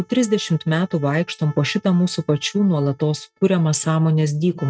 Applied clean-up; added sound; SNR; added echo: neural mask model RNNoise.